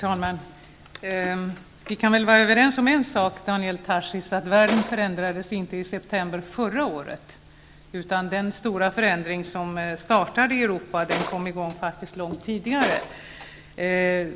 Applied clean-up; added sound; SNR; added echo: none; Tools; 10 dB; none.